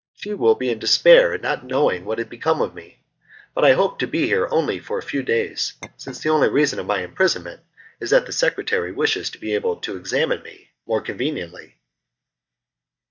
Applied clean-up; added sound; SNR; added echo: neural mask model DeepFilterNet 3.